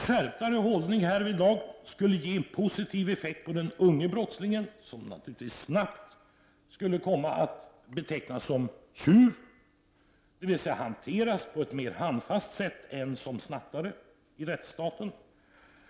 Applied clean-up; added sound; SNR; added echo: none; none; none; none.